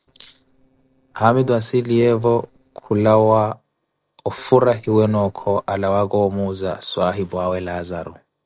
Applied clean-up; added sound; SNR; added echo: neural separator model SepFormer DNS4.